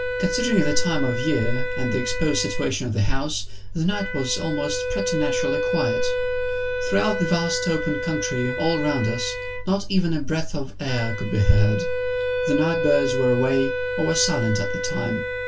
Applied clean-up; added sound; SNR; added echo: none; Wind instrument, woodwind instrument; 4 dB; reverberation time 0.2 s.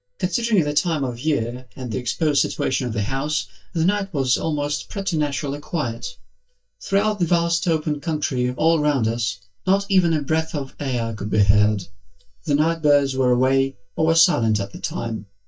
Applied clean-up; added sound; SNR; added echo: neural mask model DeepFilterNet 3.